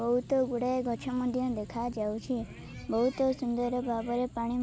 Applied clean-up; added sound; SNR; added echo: none; none; none; none.